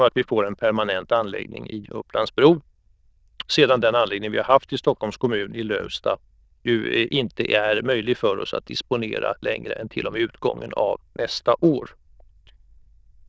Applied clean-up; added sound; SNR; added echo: neural diffusion model UNIVERSE++.